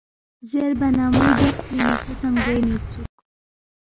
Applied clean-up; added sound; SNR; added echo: none; Fart; 2 dB; none.